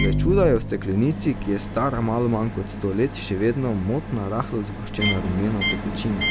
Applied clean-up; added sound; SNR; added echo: none; Microwave oven; 4 dB; none.